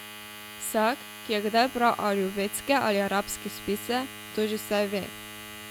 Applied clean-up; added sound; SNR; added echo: none; Domestic sounds, home sounds; 14 dB; none.